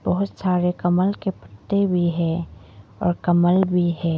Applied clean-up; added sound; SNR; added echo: none; none; none; none.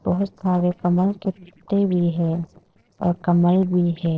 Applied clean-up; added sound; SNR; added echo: neural separator model SepFormer DNS4.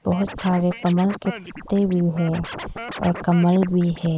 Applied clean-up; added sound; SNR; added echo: neural mask model Resemble Enhance denoiser.